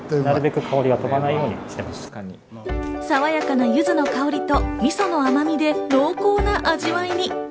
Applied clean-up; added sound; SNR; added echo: none; none; none; none.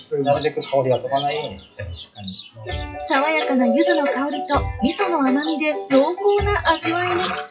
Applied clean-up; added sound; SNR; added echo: classical method WPE with log-MMSE.